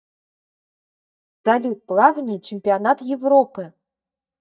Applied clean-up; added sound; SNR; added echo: neural mask model DeepFilterNet 3.